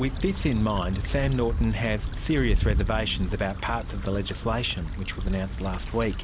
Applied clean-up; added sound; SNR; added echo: none; Stream / Trickle, dribble / Traffic noise, roadway noise; 1 dB; none.